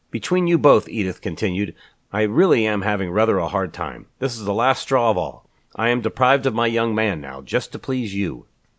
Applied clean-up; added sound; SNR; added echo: none; none; none; none.